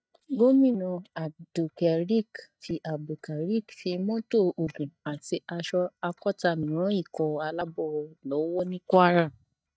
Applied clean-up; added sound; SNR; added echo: neural mask model DeepFilterNet 3.